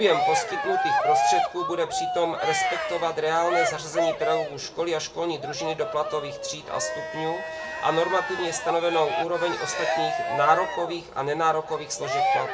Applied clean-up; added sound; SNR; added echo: none; Cheering; 1 dB; reverberation time 0.2 s.